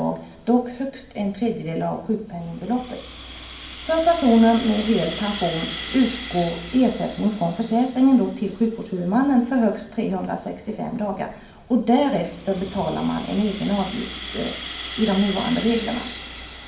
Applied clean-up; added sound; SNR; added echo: none; Rattle (instrument); 14 dB; reverberation time 0.8 s.